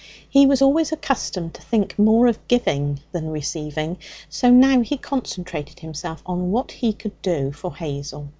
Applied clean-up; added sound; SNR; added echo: none; none; none; none.